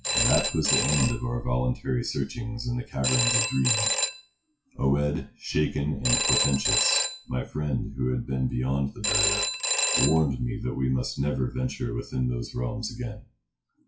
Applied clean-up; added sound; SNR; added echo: classical method WPE with log-MMSE.